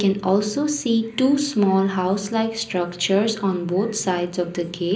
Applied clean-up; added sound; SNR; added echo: none; none; none; reverberation time 0.5 s.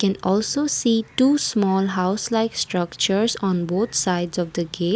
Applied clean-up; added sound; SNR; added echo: none; none; none; none.